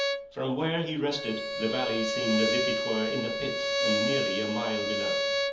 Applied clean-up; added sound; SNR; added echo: none; Bowed string instrument; -1 dB; reverberation time 0.7 s.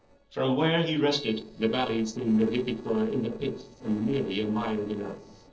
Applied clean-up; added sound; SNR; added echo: neural separator model SepFormer DNS4.